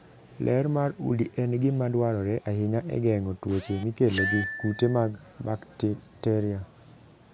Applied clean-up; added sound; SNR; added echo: none; none; none; none.